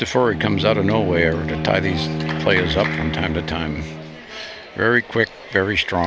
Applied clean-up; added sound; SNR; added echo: none; Bowed string instrument; 7 dB; none.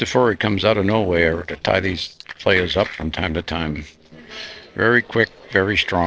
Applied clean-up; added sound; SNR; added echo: neural separator model SepFormer DNS4.